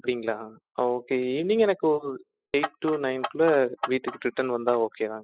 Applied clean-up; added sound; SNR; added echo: classical method spectral subtraction.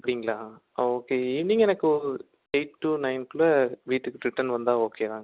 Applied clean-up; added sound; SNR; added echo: none; none; none; none.